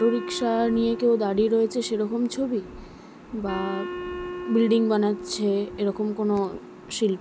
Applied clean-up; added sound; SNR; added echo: none; Wind instrument, woodwind instrument; 12 dB; none.